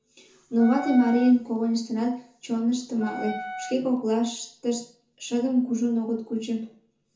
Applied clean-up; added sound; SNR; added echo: none; Wind instrument, woodwind instrument; 11 dB; reverberation time 0.6 s.